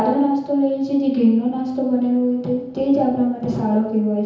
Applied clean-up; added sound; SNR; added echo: none; none; none; reverberation time 1.0 s.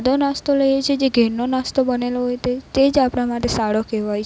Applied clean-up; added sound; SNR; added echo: none; none; none; none.